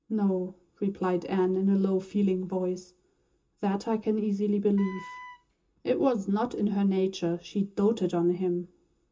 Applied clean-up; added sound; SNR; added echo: none; Wind instrument, woodwind instrument; 18 dB; reverberation time 0.2 s.